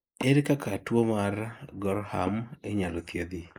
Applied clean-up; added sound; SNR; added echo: neural mask model Resemble Enhance denoiser.